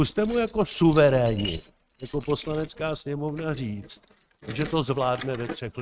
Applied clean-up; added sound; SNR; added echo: neural mask model RNNoise.